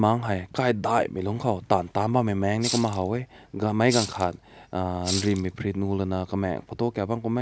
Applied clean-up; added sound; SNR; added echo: none; Rattle (instrument); 7 dB; none.